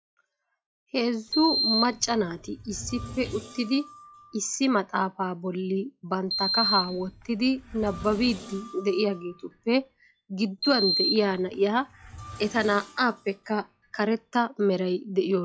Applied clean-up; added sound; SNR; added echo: classical method log-MMSE.